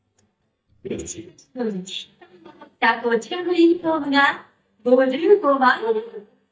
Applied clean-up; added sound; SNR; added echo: neural mask model DeepFilterNet 3.